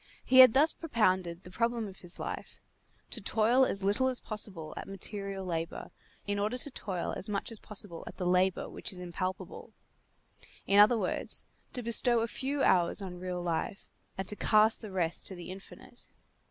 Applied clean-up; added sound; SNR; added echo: none; none; none; none.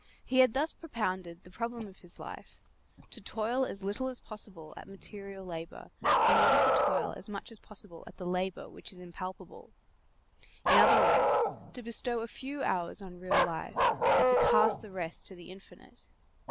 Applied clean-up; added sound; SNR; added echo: none; Bark; -3 dB; none.